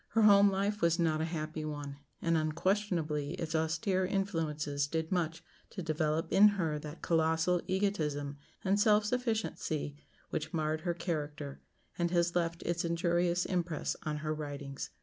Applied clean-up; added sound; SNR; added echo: none; none; none; none.